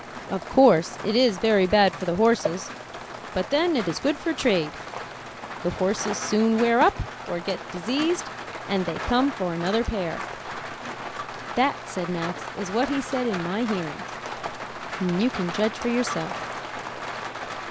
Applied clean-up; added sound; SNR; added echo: none; Rain; 9 dB; none.